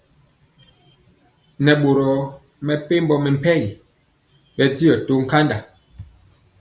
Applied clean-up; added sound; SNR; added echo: none; none; none; none.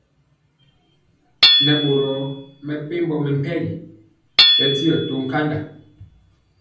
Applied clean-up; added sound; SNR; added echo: none; Hammer / Chink, clink; -2 dB; reverberation time 0.6 s.